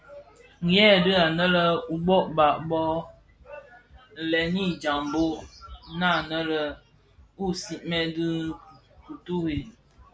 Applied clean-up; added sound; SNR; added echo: none; none; none; none.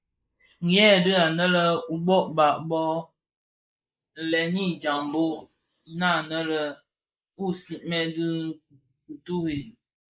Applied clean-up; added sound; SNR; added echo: neural mask model Resemble Enhance denoiser.